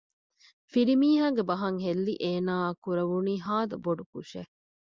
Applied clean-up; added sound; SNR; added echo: none; none; none; none.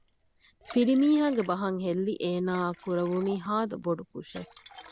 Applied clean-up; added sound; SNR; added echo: none; Liquid; 19 dB; none.